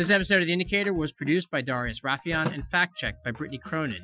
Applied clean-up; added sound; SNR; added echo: classical method Wiener filter.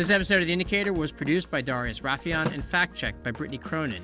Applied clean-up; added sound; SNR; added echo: none; Telephone; 16 dB; none.